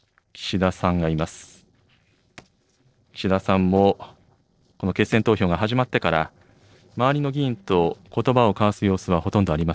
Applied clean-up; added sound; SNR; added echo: neural separator model SepFormer DNS4.